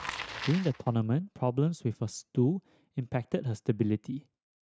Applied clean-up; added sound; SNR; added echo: neural mask model RNNoise.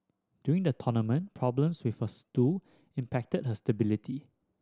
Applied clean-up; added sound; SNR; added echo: none; none; none; none.